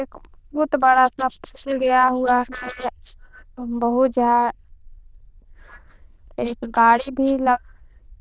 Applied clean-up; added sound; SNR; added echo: neural diffusion model UNIVERSE++.